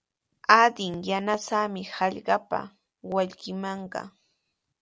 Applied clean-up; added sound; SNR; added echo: none; none; none; none.